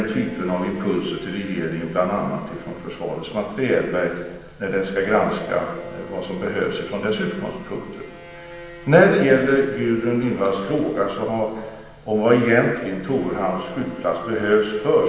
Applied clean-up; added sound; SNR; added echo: none; Bowed string instrument; 19 dB; reverberation time 1.2 s.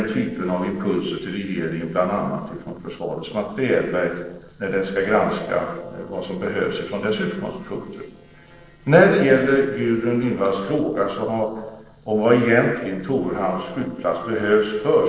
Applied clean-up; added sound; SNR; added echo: neural separator model SepFormer DNS4.